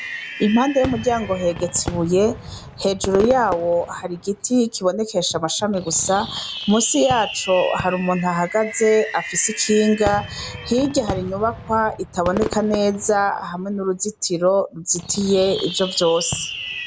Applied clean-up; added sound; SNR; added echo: none; Fireworks; 11 dB; none.